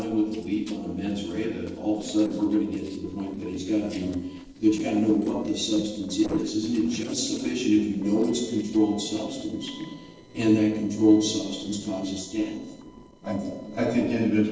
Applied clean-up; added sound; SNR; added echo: neural separator model SepFormer DNS4.